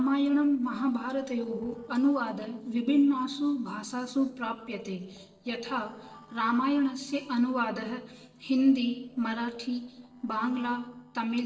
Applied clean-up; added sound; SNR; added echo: neural separator model SepFormer DNS4.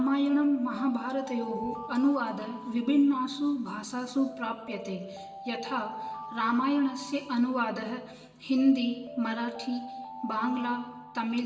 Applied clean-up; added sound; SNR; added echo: none; Alarm; 14 dB; reverberation time 1.1 s.